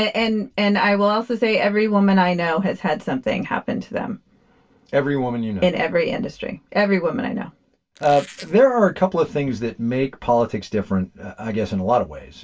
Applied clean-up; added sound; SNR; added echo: none; Squeak; 19 dB; reverberation time 0.1 s.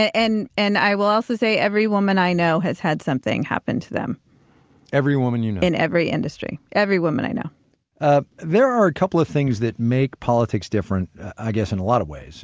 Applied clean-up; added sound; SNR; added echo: none; none; none; none.